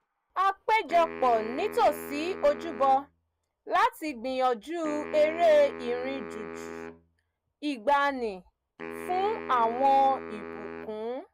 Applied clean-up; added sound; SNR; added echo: none; Wind instrument, woodwind instrument; 13 dB; none.